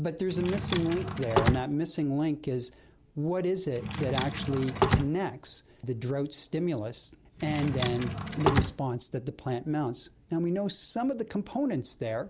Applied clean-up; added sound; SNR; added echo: none; Drawer open or close; 0 dB; none.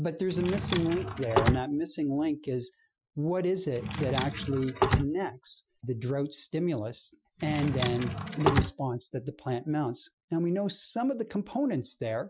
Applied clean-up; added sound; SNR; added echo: classical method Wiener filter.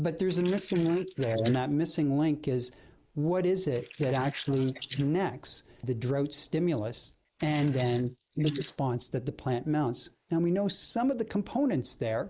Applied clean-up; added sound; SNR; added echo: neural mask model Resemble Enhance denoiser.